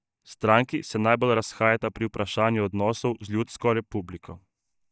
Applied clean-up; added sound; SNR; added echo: neural mask model DeepFilterNet 3.